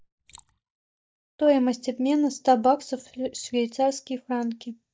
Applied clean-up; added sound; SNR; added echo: neural mask model DeepFilterNet 3.